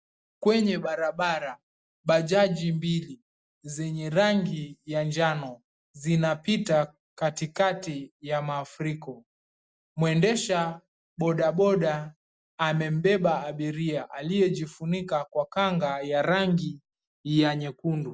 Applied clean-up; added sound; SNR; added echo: none; none; none; none.